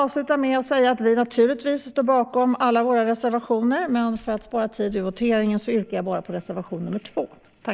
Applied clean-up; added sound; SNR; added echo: neural separator model SepFormer DNS4.